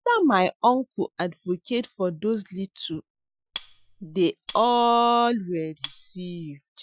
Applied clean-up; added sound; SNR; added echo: classical method Wiener filter.